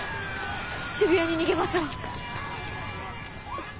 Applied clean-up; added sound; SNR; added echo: none; none; none; none.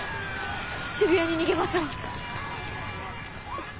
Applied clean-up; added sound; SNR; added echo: none; Applause / Crowd; 18 dB; none.